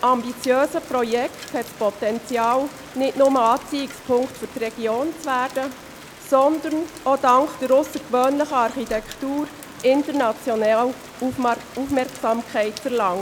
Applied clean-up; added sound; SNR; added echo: none; Rain; 18 dB; none.